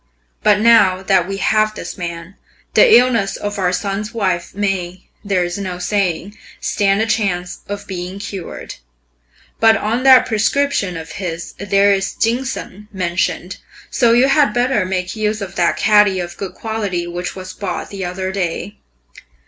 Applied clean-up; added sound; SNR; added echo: none; none; none; none.